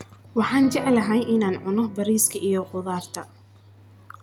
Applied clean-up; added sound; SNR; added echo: none; Piano; 14 dB; none.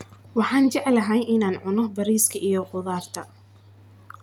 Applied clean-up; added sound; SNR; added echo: none; none; none; none.